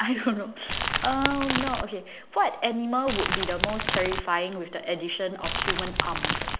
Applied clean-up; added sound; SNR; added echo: none; Crumpling, crinkling / Crackle; 0 dB; none.